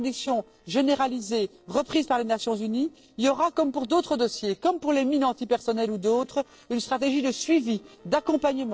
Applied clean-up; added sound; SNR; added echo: neural separator model SepFormer DNS4.